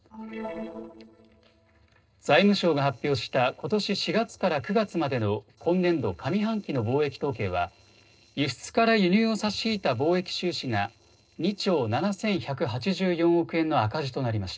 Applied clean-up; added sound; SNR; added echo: neural separator model SepFormer DNS4.